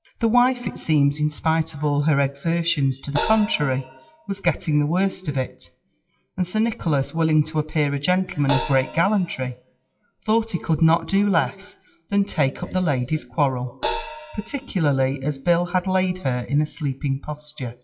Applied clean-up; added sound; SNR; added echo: classical method WPE with log-MMSE.